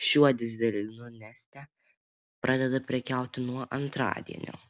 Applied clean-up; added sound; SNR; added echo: none; none; none; none.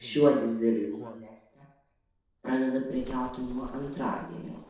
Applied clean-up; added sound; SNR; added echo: neural separator model SepFormer DNS4.